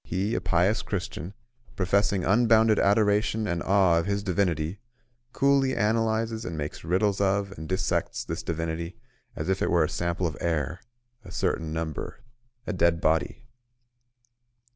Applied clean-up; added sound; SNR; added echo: none; none; none; none.